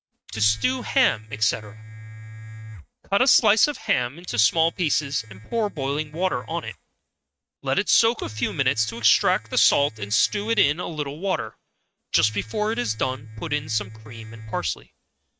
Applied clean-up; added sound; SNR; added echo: neural mask model RNNoise.